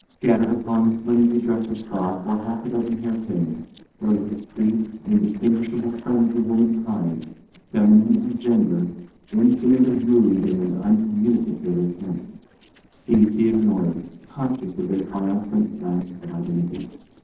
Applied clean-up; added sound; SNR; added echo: neural separator model SepFormer DNS4.